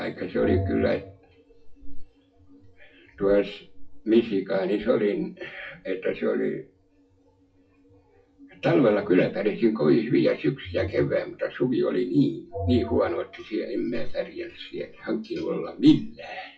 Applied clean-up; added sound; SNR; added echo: classical method WPE with log-MMSE.